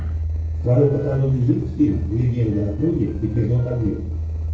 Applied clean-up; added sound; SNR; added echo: neural separator model SepFormer DNS4.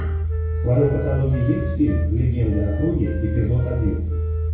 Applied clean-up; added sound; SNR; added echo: none; Wind instrument, woodwind instrument; 17 dB; reverberation time 0.6 s.